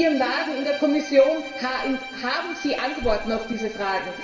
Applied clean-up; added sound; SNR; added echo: none; Bowed string instrument; 13 dB; reverberation time 2.2 s.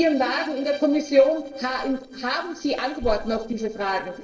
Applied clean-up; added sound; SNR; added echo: neural separator model SepFormer DNS4.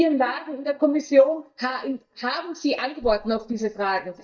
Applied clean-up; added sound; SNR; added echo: neural mask model DeepFilterNet 3.